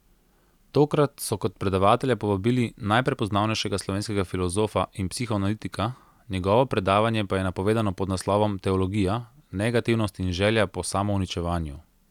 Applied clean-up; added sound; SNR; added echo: none; none; none; none.